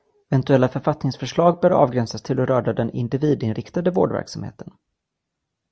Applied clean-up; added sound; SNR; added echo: none; none; none; none.